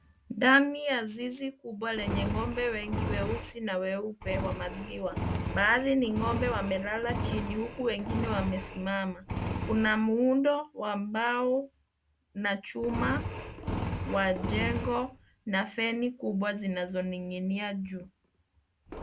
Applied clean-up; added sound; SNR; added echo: none; Engine; 6 dB; none.